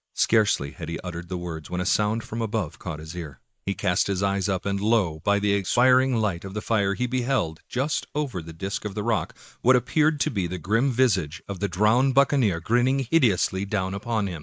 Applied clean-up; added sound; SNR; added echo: neural mask model Resemble Enhance denoiser.